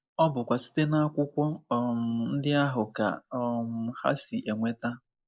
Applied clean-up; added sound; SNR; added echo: neural mask model Resemble Enhance denoiser.